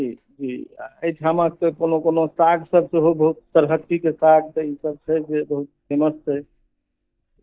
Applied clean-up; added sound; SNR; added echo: neural mask model DeepFilterNet 3.